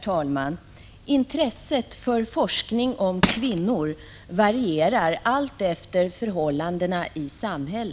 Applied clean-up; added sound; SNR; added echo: none; Crushing; 1 dB; none.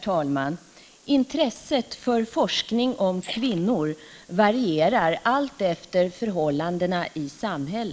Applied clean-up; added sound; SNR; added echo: neural mask model Resemble Enhance denoiser.